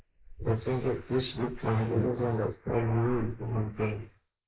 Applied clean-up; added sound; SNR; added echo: neural mask model Resemble Enhance denoiser.